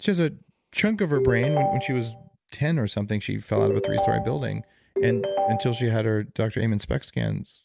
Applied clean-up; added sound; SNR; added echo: none; Ringtone; 1 dB; none.